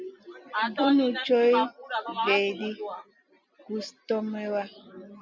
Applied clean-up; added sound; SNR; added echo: none; none; none; none.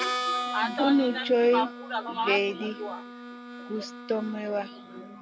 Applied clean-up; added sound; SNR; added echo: none; Harmonica; 8 dB; none.